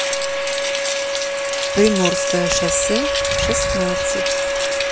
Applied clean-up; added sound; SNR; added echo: none; Wind instrument, woodwind instrument + Rain; -3 dB; none.